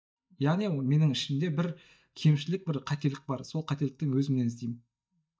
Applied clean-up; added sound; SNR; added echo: neural mask model DeepFilterNet 3.